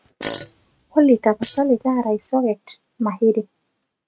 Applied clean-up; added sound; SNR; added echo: neural mask model RNNoise.